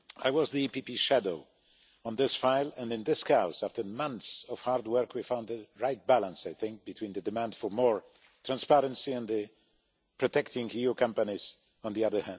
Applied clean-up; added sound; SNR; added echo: none; none; none; none.